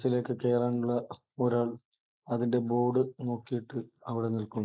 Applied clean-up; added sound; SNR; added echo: neural mask model Resemble Enhance denoiser.